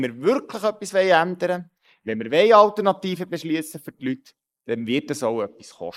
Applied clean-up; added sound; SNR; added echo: neural mask model Resemble Enhance denoiser.